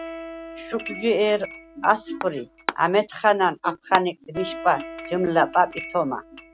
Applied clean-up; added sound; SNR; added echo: none; Acoustic guitar + Chink, clink; 12 dB; none.